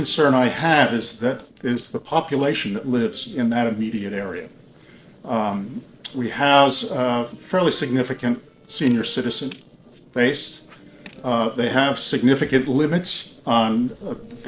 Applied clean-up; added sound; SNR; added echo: neural separator model SepFormer DNS4.